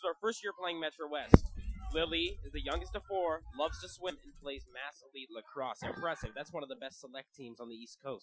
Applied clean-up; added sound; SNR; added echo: classical method Wiener filter.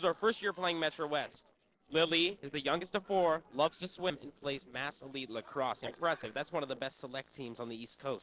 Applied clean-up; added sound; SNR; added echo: neural separator model SepFormer DNS4.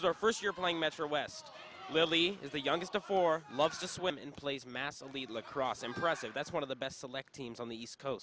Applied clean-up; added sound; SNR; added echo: none; none; none; none.